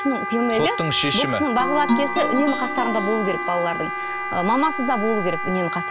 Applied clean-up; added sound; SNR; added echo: none; Guitar + Wind instrument, woodwind instrument; 3 dB; none.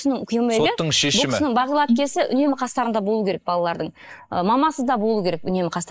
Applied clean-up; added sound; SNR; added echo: neural mask model Resemble Enhance denoiser.